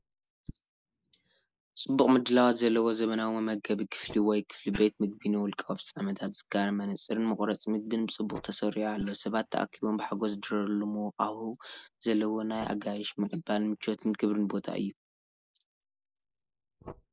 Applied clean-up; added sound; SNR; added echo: neural mask model Resemble Enhance denoiser.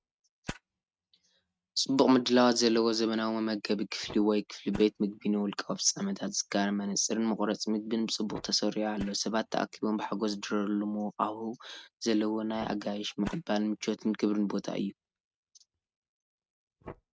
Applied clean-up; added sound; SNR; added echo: neural mask model RNNoise.